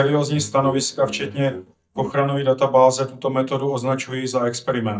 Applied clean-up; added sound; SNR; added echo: neural mask model DeepFilterNet 3.